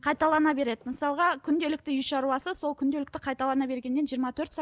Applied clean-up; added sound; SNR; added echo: none; none; none; none.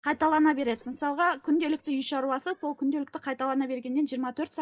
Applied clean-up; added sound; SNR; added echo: neural mask model DeepFilterNet 3.